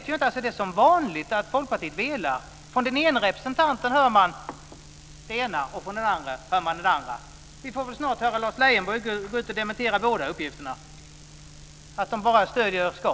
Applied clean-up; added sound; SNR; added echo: none; none; none; none.